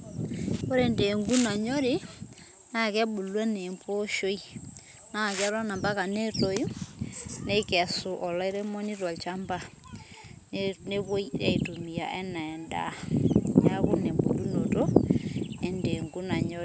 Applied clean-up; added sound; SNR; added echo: none; none; none; none.